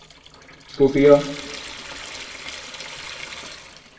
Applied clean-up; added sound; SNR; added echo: none; Trickle, dribble / Sink (filling or washing) / Water tap, faucet; 14 dB; reverberation time 0.8 s.